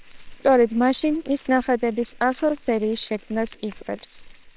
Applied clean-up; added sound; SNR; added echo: neural separator model SepFormer WHAMR!.